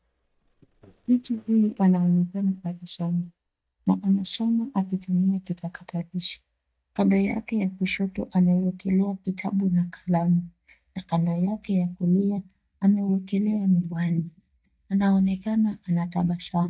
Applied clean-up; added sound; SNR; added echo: neural mask model DeepFilterNet 3.